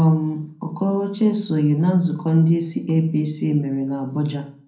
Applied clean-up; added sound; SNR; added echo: none; none; none; reverberation time 0.6 s.